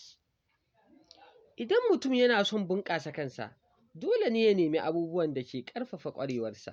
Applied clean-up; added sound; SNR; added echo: none; none; none; none.